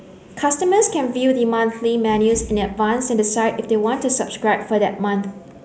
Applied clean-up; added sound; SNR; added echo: none; none; none; none.